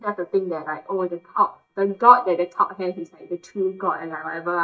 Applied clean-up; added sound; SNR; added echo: neural mask model DeepFilterNet 3.